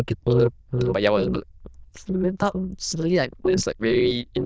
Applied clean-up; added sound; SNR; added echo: neural diffusion model UNIVERSE++.